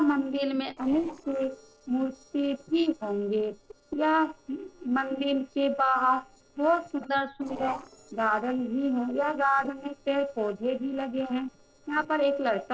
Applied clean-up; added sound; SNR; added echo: neural separator model SepFormer DNS4.